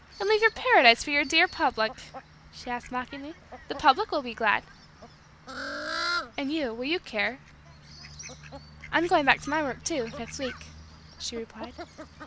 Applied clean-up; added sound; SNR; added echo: none; Fowl; 13 dB; none.